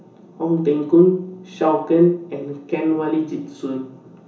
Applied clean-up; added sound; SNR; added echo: none; none; none; reverberation time 0.7 s.